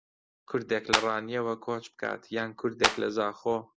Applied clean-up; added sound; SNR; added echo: none; Clapping; -3 dB; none.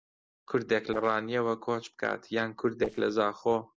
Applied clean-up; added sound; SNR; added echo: neural separator model SepFormer DNS4.